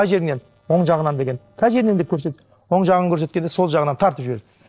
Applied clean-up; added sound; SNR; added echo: neural separator model SepFormer DNS4.